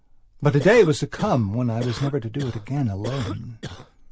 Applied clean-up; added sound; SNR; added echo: none; Cough; 14 dB; none.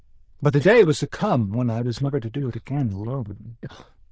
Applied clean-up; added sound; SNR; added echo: neural diffusion model UNIVERSE++.